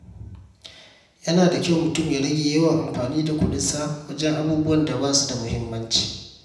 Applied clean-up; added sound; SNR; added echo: none; none; none; reverberation time 0.8 s.